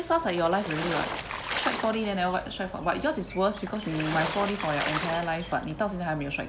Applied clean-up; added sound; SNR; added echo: none; Water / Splash, splatter; 6 dB; none.